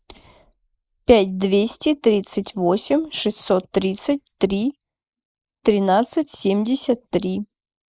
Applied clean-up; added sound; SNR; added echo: neural mask model Resemble Enhance denoiser.